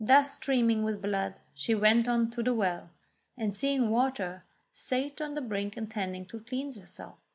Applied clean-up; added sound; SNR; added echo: none; none; none; none.